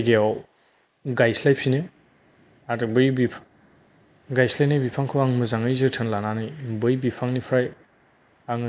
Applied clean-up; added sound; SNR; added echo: neural mask model Resemble Enhance denoiser.